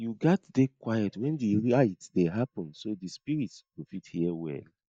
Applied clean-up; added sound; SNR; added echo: neural mask model DeepFilterNet 3.